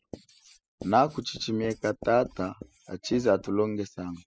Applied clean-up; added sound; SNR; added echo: classical method spectral subtraction.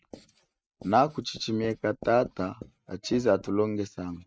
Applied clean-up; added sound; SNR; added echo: neural mask model RNNoise.